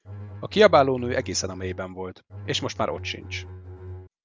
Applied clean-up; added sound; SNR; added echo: none; Bowed string instrument; 13 dB; none.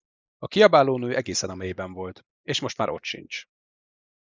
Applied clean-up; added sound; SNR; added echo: neural mask model Resemble Enhance denoiser.